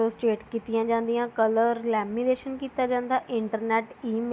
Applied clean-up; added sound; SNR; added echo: none; none; none; none.